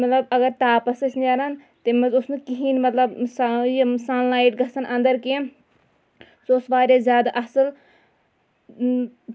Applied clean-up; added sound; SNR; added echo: none; none; none; none.